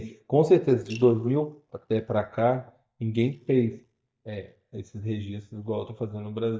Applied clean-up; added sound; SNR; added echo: neural mask model DeepFilterNet 3.